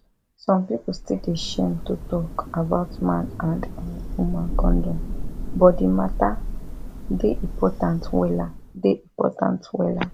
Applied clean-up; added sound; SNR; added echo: none; Thunder / Rain; 5 dB; none.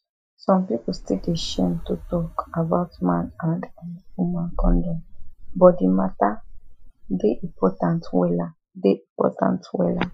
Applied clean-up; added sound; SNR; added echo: classical method Wiener filter.